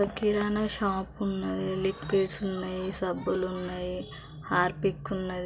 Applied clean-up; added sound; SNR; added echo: none; none; none; none.